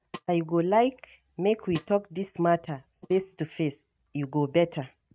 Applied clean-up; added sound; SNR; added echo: neural mask model RNNoise.